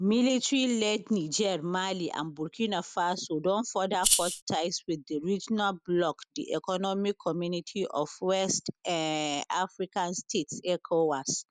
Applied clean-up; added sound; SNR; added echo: none; Rattle (instrument); -5 dB; none.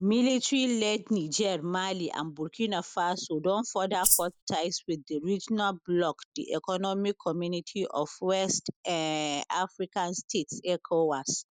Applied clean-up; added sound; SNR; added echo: neural mask model DeepFilterNet 3.